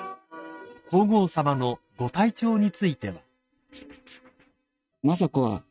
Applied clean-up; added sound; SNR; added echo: neural mask model RNNoise.